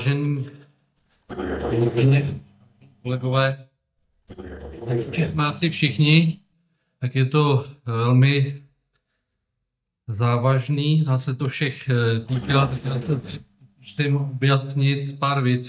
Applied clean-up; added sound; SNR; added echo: neural mask model DeepFilterNet 3.